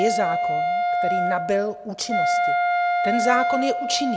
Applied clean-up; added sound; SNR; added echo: none; Wind instrument, woodwind instrument; -4 dB; none.